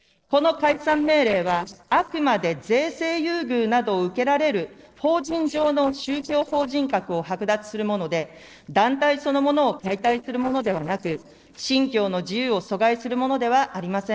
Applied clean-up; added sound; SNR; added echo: neural separator model SepFormer DNS4.